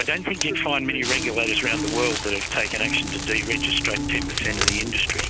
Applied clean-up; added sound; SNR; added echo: none; Crackle; 3 dB; none.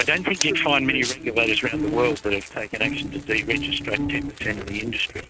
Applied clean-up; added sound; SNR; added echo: neural mask model RNNoise.